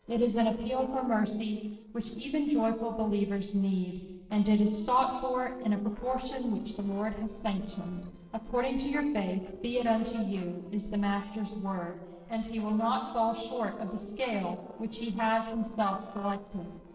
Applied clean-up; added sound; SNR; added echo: neural separator model SepFormer DNS4.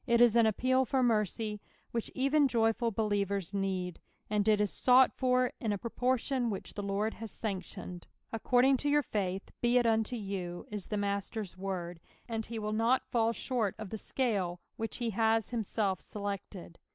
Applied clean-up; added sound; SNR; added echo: none; none; none; none.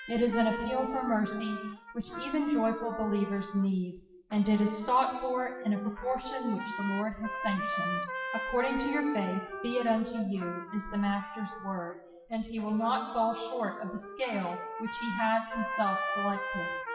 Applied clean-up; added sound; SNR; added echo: classical method WPE with log-MMSE.